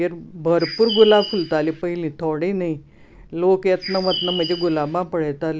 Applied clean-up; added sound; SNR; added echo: none; Bird; 9 dB; none.